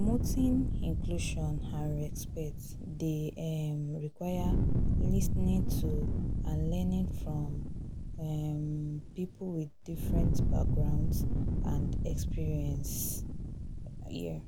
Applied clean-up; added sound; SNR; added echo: none; Fire; -4 dB; none.